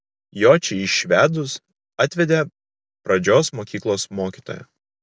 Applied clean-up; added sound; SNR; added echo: none; none; none; none.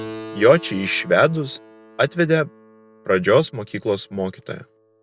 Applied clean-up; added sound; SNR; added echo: none; Keyboard (musical); 19 dB; none.